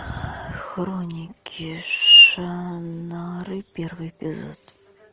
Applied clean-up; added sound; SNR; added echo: none; none; none; none.